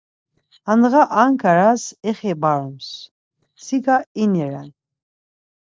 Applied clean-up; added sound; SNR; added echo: neural separator model SepFormer DNS4.